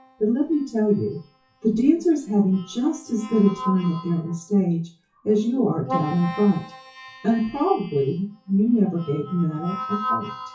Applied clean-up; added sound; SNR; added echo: classical method WPE with log-MMSE.